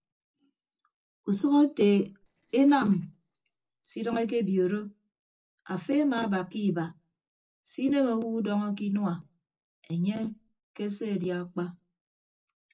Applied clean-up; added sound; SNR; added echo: neural separator model SepFormer DNS4.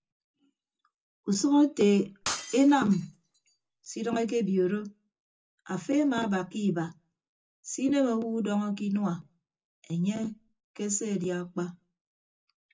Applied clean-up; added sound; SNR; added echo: none; Shatter; 11 dB; reverberation time 0.2 s.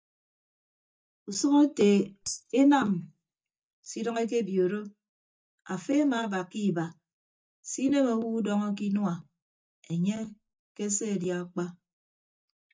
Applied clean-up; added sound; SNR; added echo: neural mask model DeepFilterNet 3.